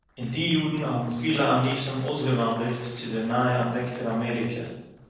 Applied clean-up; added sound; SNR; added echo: neural separator model SepFormer DNS4.